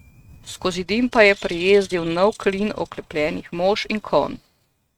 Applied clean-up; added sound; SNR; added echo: neural mask model RNNoise.